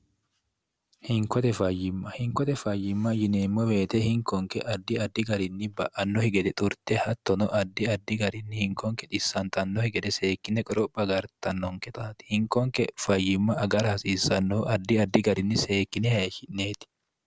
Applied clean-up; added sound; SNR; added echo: none; none; none; none.